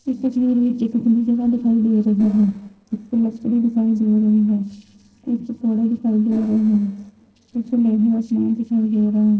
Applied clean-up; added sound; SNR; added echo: neural separator model SepFormer DNS4.